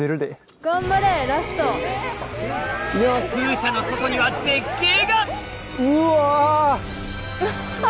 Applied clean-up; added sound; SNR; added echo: none; none; none; none.